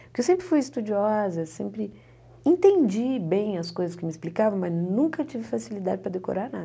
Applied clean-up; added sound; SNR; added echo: none; none; none; none.